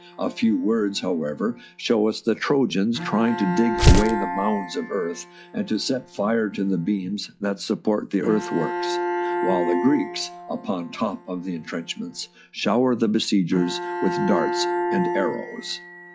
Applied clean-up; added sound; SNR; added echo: classical method log-MMSE.